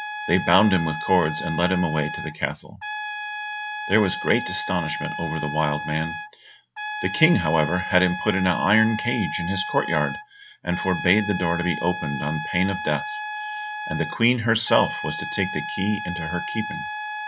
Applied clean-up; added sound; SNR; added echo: none; Trumpet; 7 dB; none.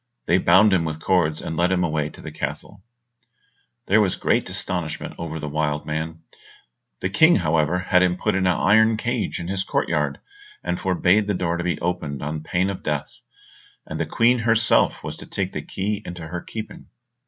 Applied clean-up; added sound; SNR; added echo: none; none; none; none.